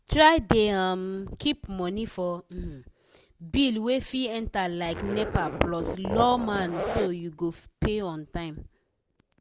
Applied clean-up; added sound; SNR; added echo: none; Zipper (clothing); 6 dB; none.